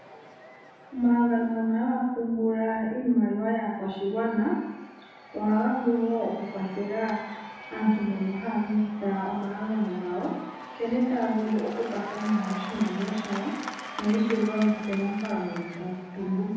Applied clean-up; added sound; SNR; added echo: none; Applause / Crowd / Cheering; 15 dB; reverberation time 1.1 s.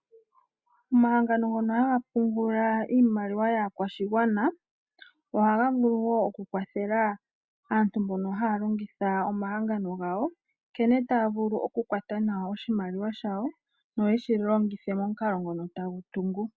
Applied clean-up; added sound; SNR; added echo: none; none; none; none.